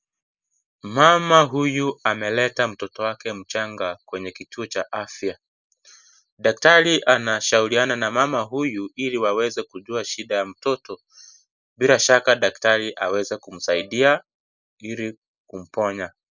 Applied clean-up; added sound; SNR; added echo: neural mask model Resemble Enhance denoiser.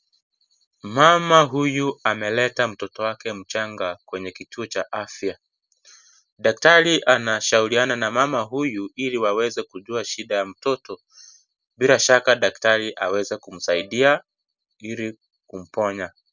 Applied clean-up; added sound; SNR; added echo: none; Brass instrument; 19 dB; none.